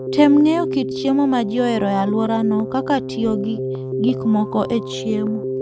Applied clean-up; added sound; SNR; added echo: none; Keyboard (musical); 7 dB; none.